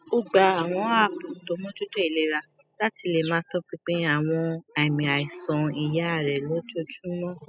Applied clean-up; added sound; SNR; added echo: classical method spectral subtraction.